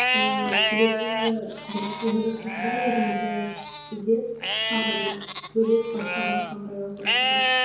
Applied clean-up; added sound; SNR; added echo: none; Livestock, farm animals, working animals; -1 dB; reverberation time 0.9 s.